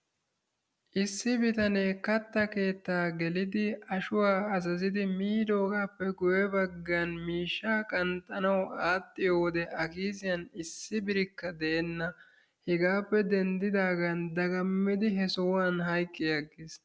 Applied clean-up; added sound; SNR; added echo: none; none; none; none.